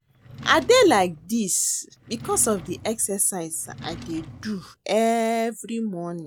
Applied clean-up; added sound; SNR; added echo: none; Drawer open or close; 18 dB; none.